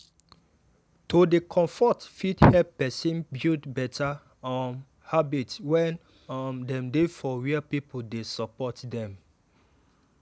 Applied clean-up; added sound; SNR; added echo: none; none; none; none.